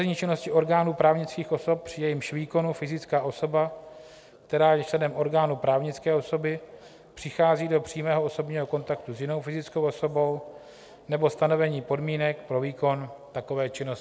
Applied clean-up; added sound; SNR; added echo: none; none; none; none.